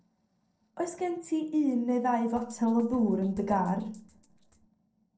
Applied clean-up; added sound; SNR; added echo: neural separator model SepFormer DNS4.